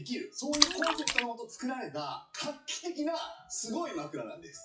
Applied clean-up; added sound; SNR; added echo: classical method WPE with log-MMSE.